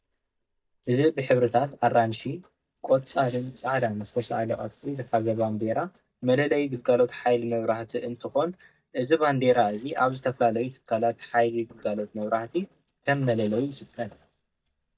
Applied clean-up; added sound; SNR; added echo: neural mask model DeepFilterNet 3.